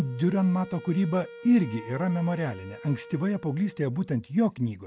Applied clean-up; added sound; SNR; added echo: none; Wind instrument, woodwind instrument; 19 dB; none.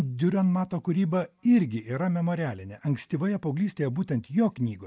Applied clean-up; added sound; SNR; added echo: none; none; none; none.